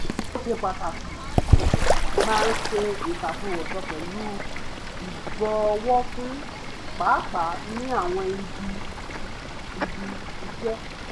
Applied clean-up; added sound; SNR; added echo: none; Bird / Fowl; -3 dB; none.